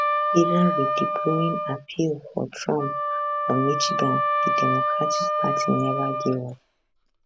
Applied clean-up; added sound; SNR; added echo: none; Wind instrument, woodwind instrument; -1 dB; none.